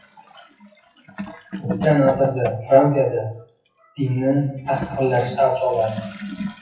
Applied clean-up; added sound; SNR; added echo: classical method WPE with log-MMSE.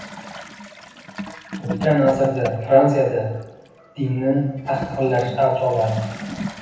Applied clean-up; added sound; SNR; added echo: none; Toilet flush / Gurgling; 12 dB; reverberation time 0.9 s.